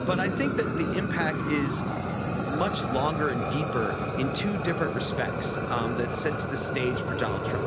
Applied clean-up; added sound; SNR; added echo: none; Fire; -2 dB; none.